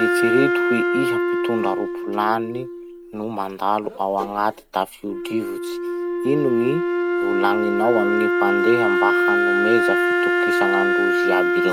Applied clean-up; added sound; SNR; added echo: none; Wind instrument, woodwind instrument; -3 dB; none.